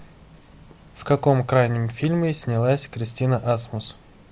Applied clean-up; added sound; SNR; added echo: none; none; none; none.